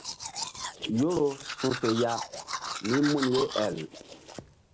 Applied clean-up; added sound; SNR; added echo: none; Domestic sounds, home sounds; 7 dB; none.